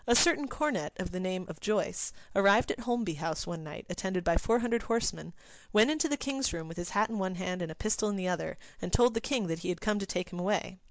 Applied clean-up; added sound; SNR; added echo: none; none; none; none.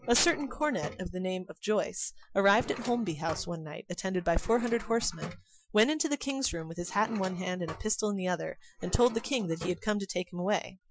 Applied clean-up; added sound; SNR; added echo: classical method Wiener filter.